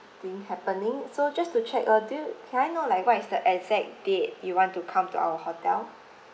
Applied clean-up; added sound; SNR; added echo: none; none; none; none.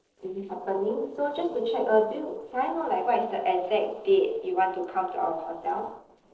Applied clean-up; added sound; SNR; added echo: neural separator model SepFormer DNS4.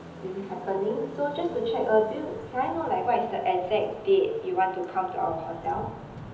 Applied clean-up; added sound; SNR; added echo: none; Traffic noise, roadway noise / Vehicle horn, car horn, honking; 15 dB; reverberation time 1.2 s.